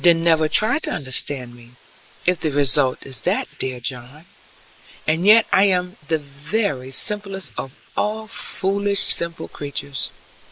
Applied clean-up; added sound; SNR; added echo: neural mask model Resemble Enhance denoiser.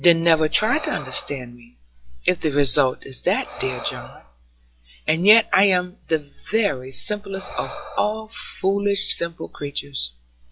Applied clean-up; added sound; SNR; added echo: classical method log-MMSE.